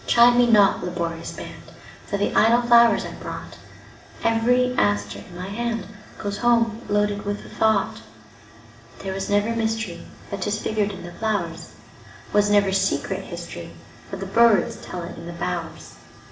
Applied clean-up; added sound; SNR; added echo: none; none; none; reverberation time 0.6 s.